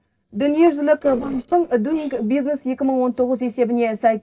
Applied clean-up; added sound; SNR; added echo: neural separator model SepFormer DNS4.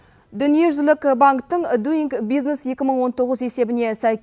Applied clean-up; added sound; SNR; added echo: none; none; none; none.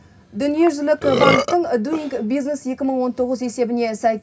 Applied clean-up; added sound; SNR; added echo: none; Burping, eructation; 5 dB; reverberation time 0.4 s.